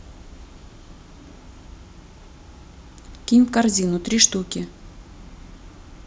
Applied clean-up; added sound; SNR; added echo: none; none; none; none.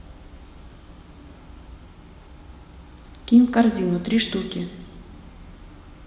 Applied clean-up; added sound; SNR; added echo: none; none; none; reverberation time 1.7 s.